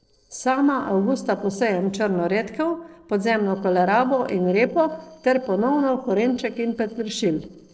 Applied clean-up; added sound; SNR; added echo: neural separator model SepFormer DNS4.